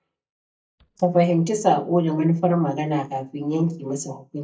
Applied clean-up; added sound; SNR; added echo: neural mask model DeepFilterNet 3.